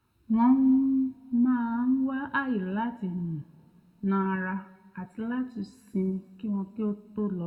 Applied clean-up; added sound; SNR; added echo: none; none; none; reverberation time 1.3 s.